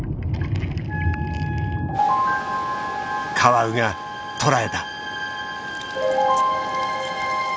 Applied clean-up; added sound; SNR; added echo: none; Wind instrument, woodwind instrument; 13 dB; none.